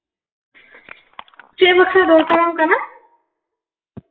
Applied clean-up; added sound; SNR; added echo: classical method WPE with log-MMSE.